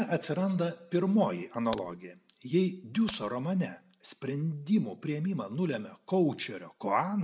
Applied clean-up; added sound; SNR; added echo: none; Crack; 17 dB; none.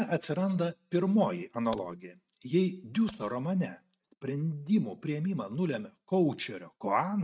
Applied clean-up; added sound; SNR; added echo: neural mask model RNNoise.